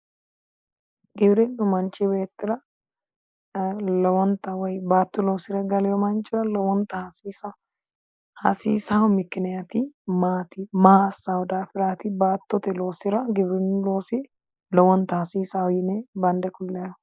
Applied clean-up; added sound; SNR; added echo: neural mask model Resemble Enhance denoiser.